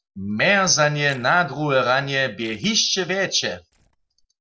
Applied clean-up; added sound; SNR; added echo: neural separator model SepFormer DNS4.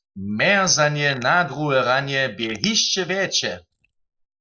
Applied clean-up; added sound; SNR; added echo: neural mask model Resemble Enhance denoiser.